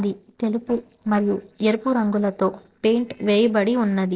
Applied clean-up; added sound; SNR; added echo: neural separator model SepFormer DNS4.